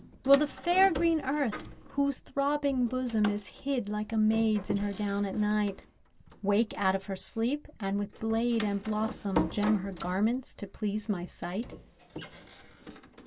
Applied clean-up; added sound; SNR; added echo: none; Door; 12 dB; none.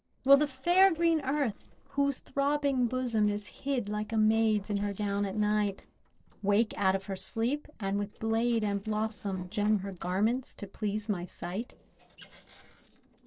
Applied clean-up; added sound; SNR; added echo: neural separator model SepFormer DNS4.